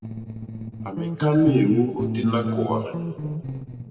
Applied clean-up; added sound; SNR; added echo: neural separator model SepFormer DNS4.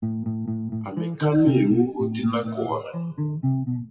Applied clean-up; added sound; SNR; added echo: classical method WPE with log-MMSE.